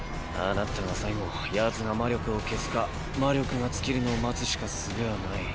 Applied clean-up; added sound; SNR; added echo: none; none; none; none.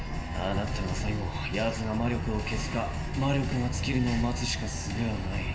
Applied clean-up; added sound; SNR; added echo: none; none; none; reverberation time 1.4 s.